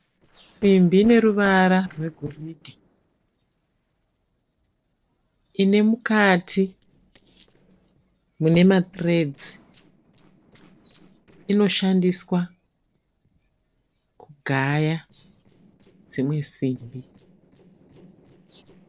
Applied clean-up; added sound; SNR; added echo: neural separator model SepFormer DNS4.